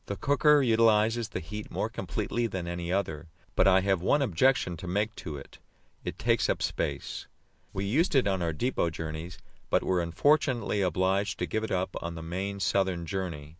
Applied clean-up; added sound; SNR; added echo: none; none; none; none.